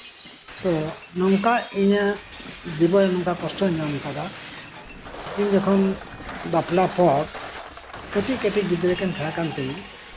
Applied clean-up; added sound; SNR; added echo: none; Shatter; 14 dB; none.